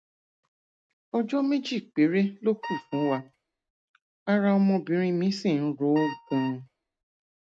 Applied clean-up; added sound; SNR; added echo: neural mask model RNNoise.